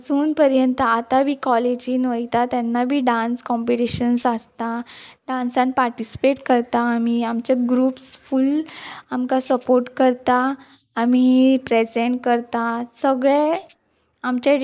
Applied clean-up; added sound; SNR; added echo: neural mask model Resemble Enhance denoiser.